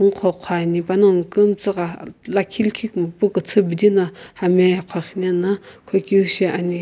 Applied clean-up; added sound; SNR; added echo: none; none; none; none.